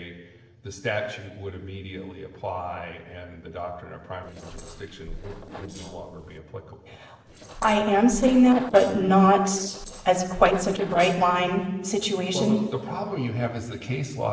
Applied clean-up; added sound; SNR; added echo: neural separator model SepFormer DNS4.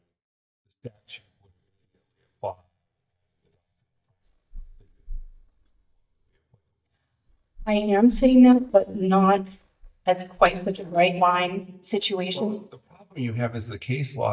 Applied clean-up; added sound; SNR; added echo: neural mask model DeepFilterNet 3.